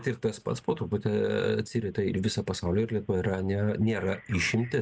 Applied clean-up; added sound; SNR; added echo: none; none; none; none.